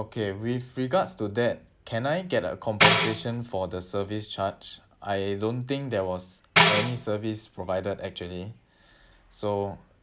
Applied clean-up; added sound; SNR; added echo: none; Tambourine; -4 dB; none.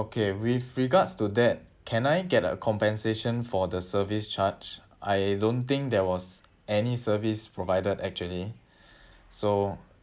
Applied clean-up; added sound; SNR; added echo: none; none; none; none.